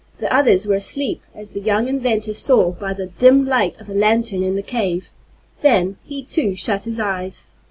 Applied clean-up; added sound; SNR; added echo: none; none; none; none.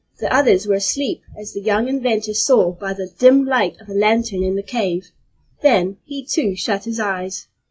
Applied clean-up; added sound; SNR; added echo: classical method log-MMSE.